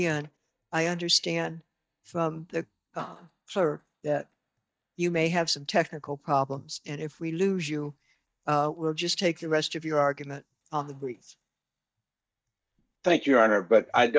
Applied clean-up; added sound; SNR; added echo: neural mask model DeepFilterNet 3.